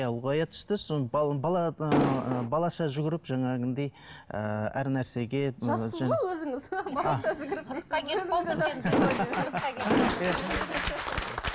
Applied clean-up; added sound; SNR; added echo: none; Explosion; -1 dB; none.